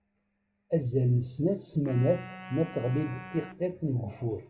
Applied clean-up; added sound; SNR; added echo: none; Wind instrument, woodwind instrument; 17 dB; reverberation time 2.1 s.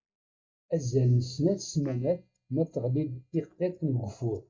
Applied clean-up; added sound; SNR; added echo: neural mask model DeepFilterNet 3.